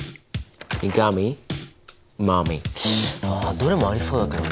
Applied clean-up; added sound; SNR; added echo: none; Slam / Wood; 18 dB; none.